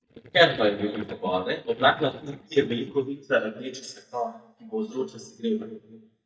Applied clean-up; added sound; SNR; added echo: neural mask model DeepFilterNet 3.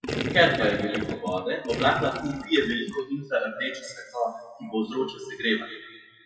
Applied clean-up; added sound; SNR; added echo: classical method WPE with log-MMSE.